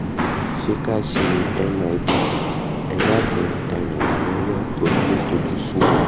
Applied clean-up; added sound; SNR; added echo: none; Walk, footsteps; -3 dB; none.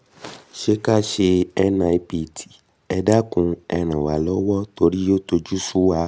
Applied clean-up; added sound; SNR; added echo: none; none; none; none.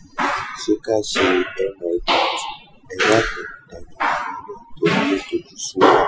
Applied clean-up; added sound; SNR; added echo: classical method Wiener filter.